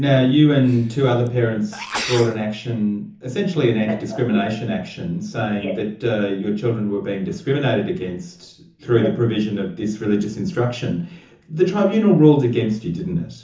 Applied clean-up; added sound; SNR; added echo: none; Sneeze; 12 dB; reverberation time 0.6 s.